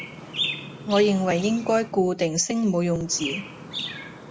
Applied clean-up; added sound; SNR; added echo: none; Chirp, tweet; 10 dB; none.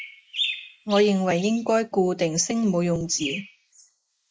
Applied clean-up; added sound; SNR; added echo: neural mask model Resemble Enhance denoiser.